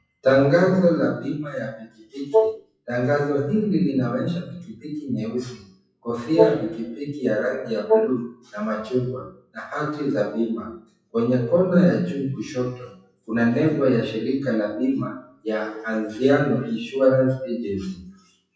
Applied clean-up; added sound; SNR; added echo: classical method WPE with log-MMSE.